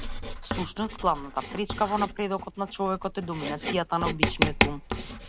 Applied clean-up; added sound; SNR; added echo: none; Writing; 1 dB; none.